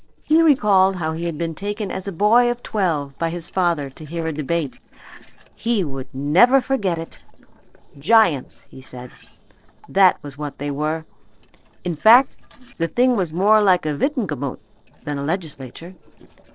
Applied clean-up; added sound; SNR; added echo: neural separator model SepFormer DNS4.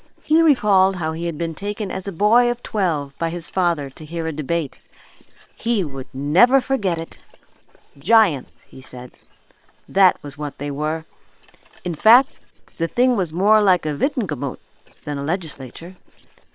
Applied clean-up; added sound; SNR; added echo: neural separator model SepFormer WHAM!.